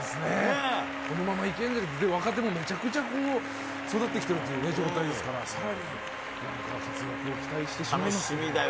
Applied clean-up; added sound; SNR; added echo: none; Bowed string instrument; 12 dB; none.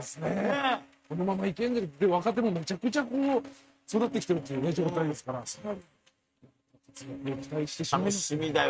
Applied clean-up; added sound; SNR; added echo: neural mask model RNNoise.